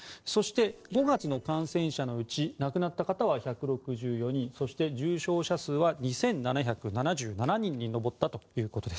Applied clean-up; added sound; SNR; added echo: neural separator model SepFormer DNS4.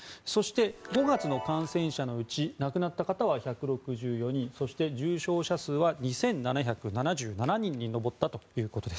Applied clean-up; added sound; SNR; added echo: none; Chime; 14 dB; none.